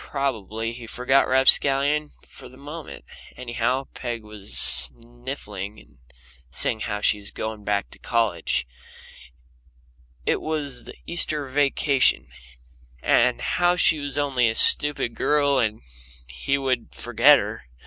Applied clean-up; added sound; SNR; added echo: none; none; none; none.